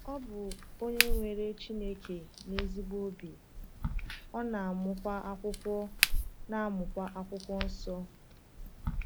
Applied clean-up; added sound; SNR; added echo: none; Crack; -2 dB; none.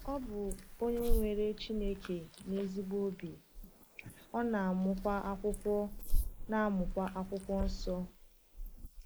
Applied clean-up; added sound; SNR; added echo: neural mask model Resemble Enhance denoiser.